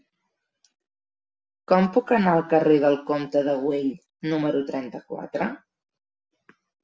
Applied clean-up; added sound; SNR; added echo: none; none; none; none.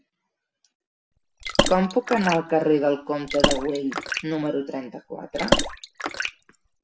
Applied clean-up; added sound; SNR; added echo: none; Water / Splash, splatter; 1 dB; none.